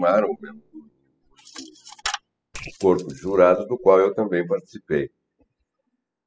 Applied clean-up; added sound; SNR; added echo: classical method spectral subtraction.